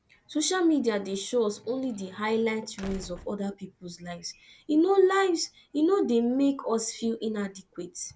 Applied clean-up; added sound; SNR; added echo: none; Squeak / Slam / Wood; 19 dB; none.